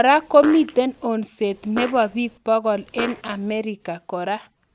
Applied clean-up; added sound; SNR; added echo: none; Fart; 14 dB; none.